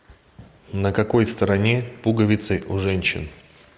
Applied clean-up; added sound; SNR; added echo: none; none; none; none.